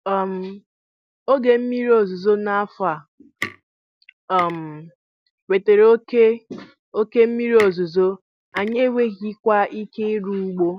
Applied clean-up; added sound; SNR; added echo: none; Tick; 16 dB; none.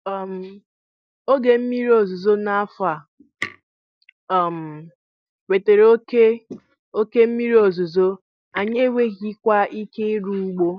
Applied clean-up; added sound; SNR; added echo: neural mask model DeepFilterNet 3.